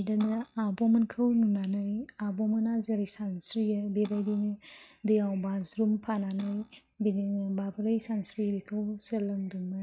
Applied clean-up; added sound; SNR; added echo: neural mask model RNNoise.